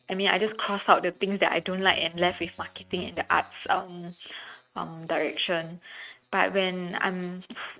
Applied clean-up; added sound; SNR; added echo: neural mask model RNNoise.